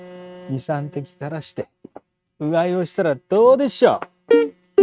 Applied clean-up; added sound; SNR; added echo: neural mask model RNNoise.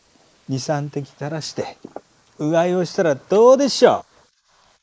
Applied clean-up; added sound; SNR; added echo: neural mask model Resemble Enhance denoiser.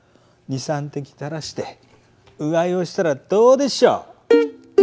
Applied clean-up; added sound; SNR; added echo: none; none; none; none.